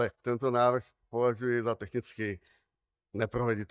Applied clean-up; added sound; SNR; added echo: neural mask model DeepFilterNet 3.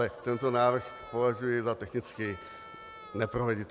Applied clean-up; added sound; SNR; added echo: none; Harmonica; 17 dB; none.